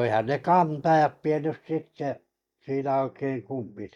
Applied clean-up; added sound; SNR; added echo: neural mask model DeepFilterNet 3.